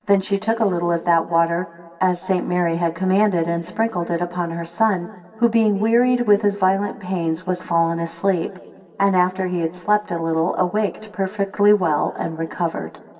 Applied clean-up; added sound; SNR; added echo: none; none; none; reverberation time 2.2 s.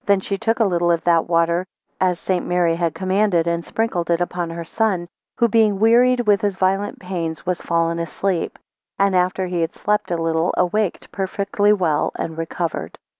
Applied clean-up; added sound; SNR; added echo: none; none; none; none.